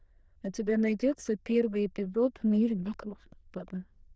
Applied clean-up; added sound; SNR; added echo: neural diffusion model UNIVERSE++.